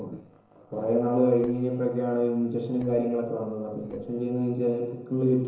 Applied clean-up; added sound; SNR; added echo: neural separator model SepFormer DNS4.